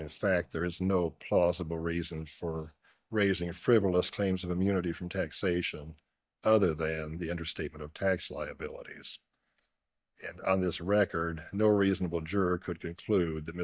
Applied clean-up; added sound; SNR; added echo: neural mask model DeepFilterNet 3.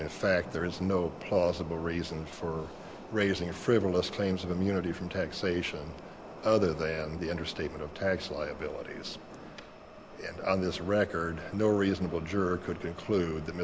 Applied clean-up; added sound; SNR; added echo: none; Subway, metro, underground; 15 dB; none.